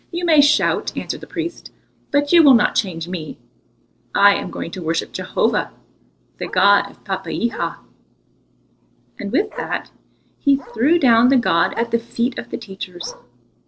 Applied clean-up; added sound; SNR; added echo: neural separator model SepFormer DNS4.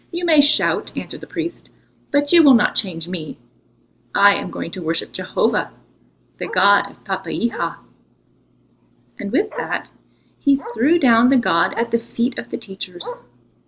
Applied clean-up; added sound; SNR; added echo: none; Bark; 19 dB; none.